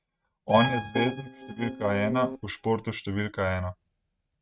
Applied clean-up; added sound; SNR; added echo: neural mask model RNNoise.